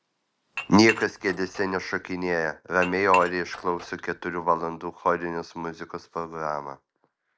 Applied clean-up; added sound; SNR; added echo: none; Dishes, pots, and pans / Chink, clink; 13 dB; none.